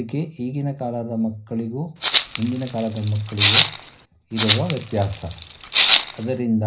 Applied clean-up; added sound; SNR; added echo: none; Rattle (instrument); -2 dB; reverberation time 0.5 s.